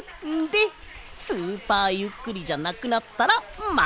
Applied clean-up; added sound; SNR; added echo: none; Hiss; 16 dB; none.